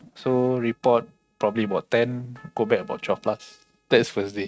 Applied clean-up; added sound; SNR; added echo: neural mask model RNNoise.